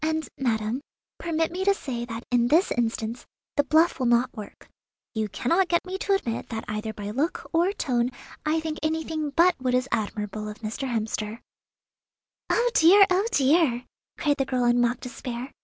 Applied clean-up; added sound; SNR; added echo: none; none; none; none.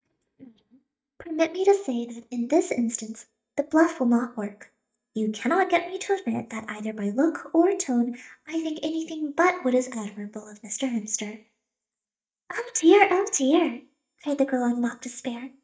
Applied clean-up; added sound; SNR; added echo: neural mask model DeepFilterNet 3.